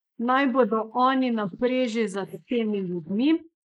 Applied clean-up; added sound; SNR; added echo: neural mask model Resemble Enhance denoiser.